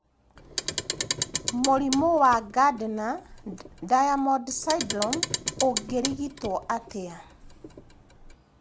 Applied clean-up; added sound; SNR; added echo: none; Clock; 7 dB; none.